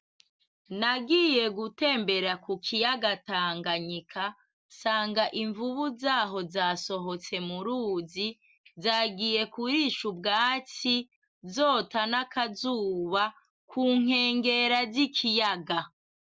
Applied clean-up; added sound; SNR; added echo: none; none; none; none.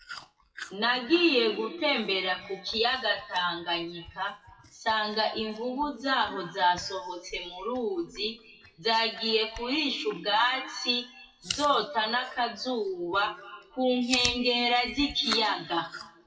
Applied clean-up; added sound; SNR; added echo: classical method WPE with log-MMSE.